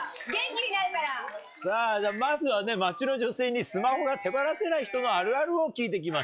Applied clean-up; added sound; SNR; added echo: classical method log-MMSE.